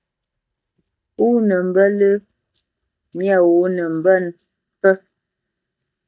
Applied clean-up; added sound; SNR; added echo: neural mask model DeepFilterNet 3.